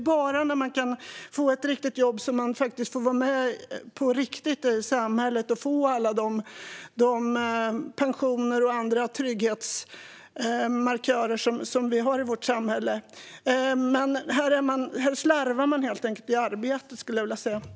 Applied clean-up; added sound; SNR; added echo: none; none; none; none.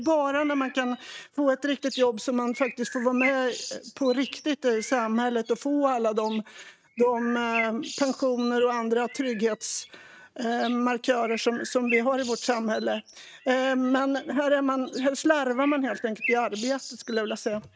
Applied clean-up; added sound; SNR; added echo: neural mask model RNNoise.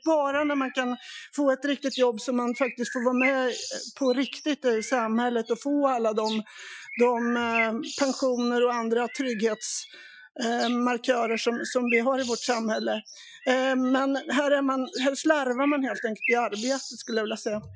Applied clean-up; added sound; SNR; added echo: classical method Wiener filter.